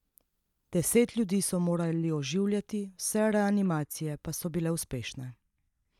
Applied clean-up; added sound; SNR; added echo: neural mask model DeepFilterNet 3.